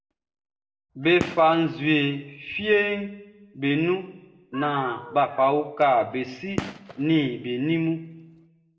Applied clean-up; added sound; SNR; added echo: none; Gunshot, gunfire; 14 dB; reverberation time 0.7 s.